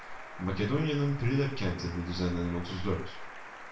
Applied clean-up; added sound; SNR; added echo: none; Applause; 14 dB; reverberation time 0.3 s.